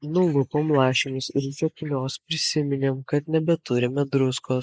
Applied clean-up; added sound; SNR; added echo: neural mask model Resemble Enhance denoiser.